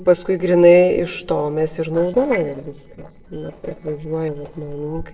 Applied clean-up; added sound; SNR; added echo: neural separator model SepFormer DNS4.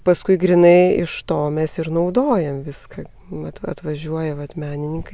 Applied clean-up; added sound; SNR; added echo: none; none; none; none.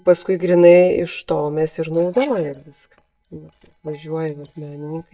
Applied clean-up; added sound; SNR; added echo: neural mask model DeepFilterNet 3.